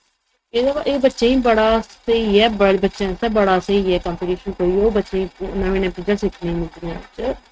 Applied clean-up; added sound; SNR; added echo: neural mask model RNNoise.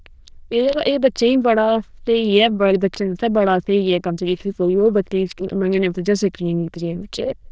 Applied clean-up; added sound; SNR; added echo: neural diffusion model UNIVERSE++.